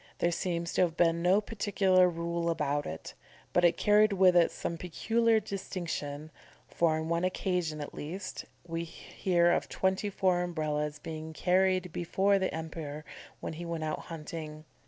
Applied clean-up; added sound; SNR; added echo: none; none; none; none.